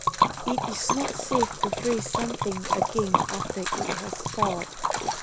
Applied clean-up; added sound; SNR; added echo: none; Liquid; -4 dB; none.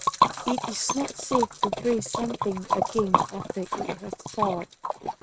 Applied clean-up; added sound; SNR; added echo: neural mask model RNNoise.